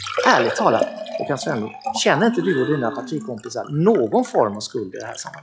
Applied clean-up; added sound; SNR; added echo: classical method log-MMSE.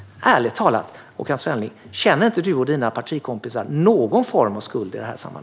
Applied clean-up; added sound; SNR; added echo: none; none; none; none.